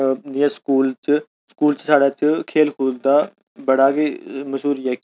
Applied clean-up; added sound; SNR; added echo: none; none; none; none.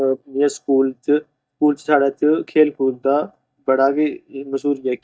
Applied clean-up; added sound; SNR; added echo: neural mask model DeepFilterNet 3.